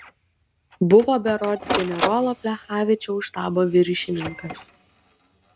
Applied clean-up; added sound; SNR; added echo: none; Printer; 10 dB; none.